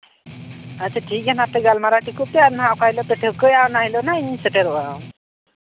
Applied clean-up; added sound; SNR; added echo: none; Strum; 16 dB; none.